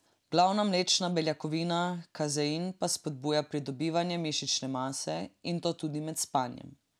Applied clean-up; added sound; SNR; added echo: none; none; none; none.